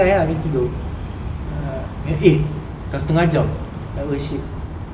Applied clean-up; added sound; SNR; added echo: none; none; none; none.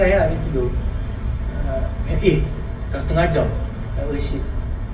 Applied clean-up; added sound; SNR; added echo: none; none; none; reverberation time 0.2 s.